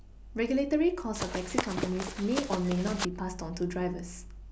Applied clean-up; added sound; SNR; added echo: none; Run; 4 dB; none.